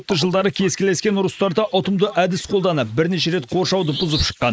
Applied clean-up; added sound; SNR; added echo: neural mask model Resemble Enhance denoiser.